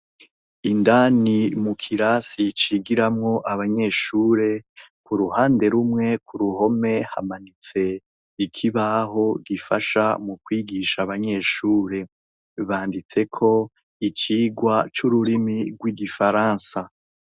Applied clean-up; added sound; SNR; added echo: none; none; none; none.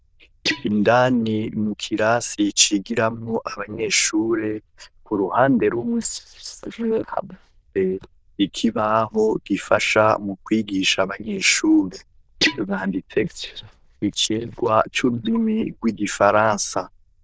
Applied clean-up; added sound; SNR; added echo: neural diffusion model UNIVERSE++.